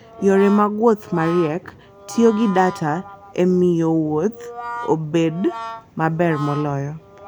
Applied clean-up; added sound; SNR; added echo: none; Brass instrument; 15 dB; none.